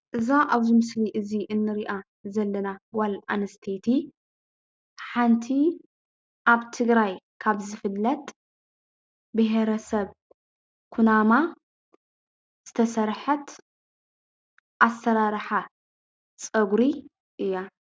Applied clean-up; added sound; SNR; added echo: none; none; none; none.